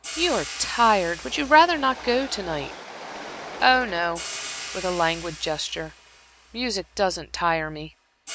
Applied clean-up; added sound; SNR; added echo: none; Train + Hi-hat; 13 dB; none.